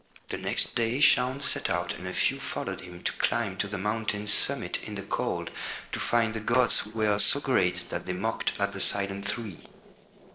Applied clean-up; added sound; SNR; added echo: neural separator model SepFormer DNS4.